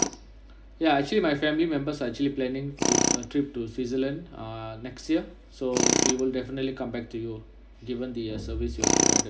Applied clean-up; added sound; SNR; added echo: none; Tools; 1 dB; reverberation time 0.5 s.